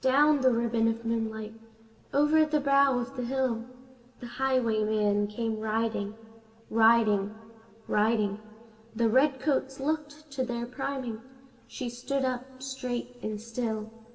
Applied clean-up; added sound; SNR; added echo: none; none; none; reverberation time 1.3 s.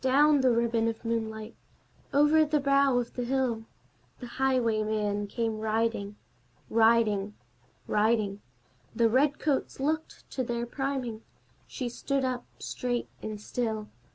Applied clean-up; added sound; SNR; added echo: none; none; none; none.